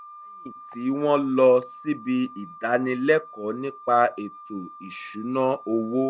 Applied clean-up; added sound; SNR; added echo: none; Wind instrument, woodwind instrument; 18 dB; none.